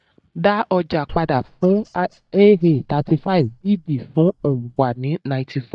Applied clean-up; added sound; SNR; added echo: neural mask model DeepFilterNet 3.